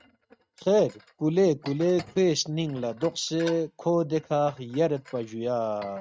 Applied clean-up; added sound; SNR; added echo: neural mask model RNNoise.